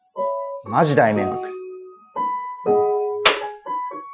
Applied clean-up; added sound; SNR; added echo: classical method Wiener filter.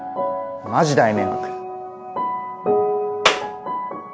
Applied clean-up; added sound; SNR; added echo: none; Clapping; -1 dB; none.